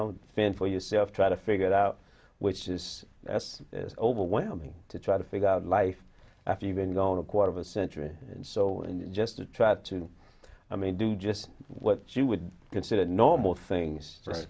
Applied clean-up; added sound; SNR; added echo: none; none; none; none.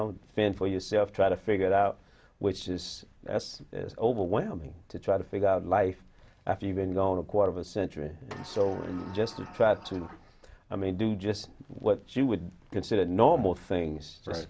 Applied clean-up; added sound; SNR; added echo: none; Sliding door; 19 dB; none.